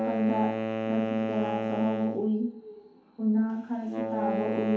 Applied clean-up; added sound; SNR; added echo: none; Wind instrument, woodwind instrument; 3 dB; reverberation time 0.5 s.